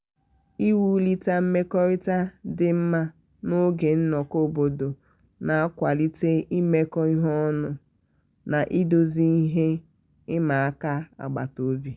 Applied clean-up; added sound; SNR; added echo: none; none; none; none.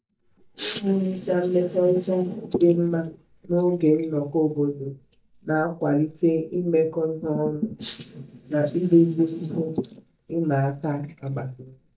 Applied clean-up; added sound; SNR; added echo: neural mask model DeepFilterNet 3.